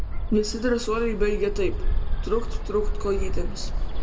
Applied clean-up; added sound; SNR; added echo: none; Bird; -3 dB; reverberation time 1.0 s.